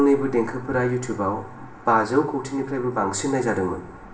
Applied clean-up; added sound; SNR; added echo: none; none; none; reverberation time 0.7 s.